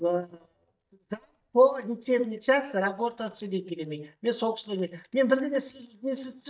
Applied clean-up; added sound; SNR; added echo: neural mask model DeepFilterNet 3.